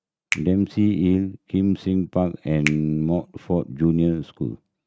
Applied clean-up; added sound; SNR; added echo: neural mask model RNNoise.